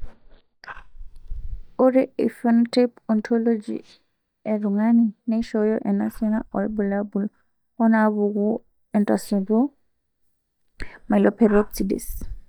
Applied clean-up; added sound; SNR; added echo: neural mask model DeepFilterNet 3.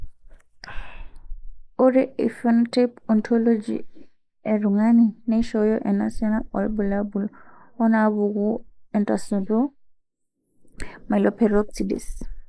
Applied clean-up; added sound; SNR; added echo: neural mask model Resemble Enhance denoiser.